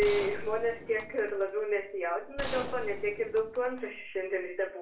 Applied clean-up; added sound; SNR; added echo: none; Gunshot, gunfire; 10 dB; reverberation time 0.4 s.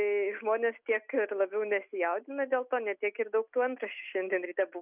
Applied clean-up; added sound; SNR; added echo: none; none; none; none.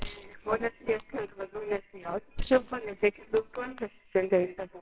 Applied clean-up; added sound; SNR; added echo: neural separator model SepFormer WHAMR!.